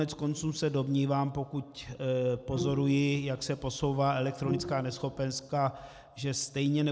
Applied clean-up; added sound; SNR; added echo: none; Bowed string instrument; 11 dB; none.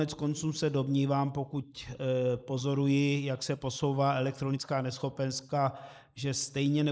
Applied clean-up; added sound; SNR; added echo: neural mask model Resemble Enhance denoiser.